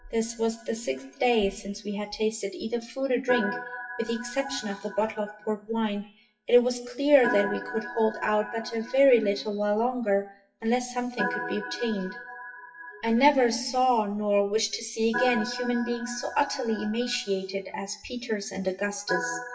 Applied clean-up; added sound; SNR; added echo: classical method WPE with log-MMSE.